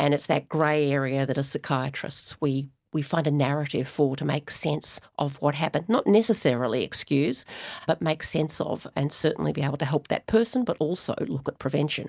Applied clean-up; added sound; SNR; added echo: none; none; none; none.